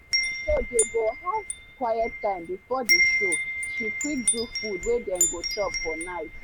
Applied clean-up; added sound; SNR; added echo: none; Wind chime; -2 dB; none.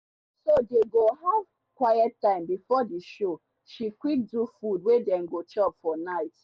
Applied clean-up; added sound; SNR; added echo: none; none; none; none.